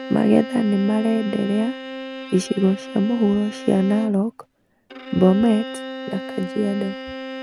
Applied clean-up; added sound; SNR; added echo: none; Bowed string instrument; 12 dB; none.